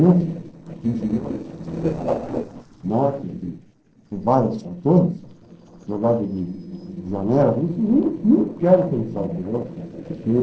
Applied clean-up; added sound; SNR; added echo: neural separator model SepFormer DNS4.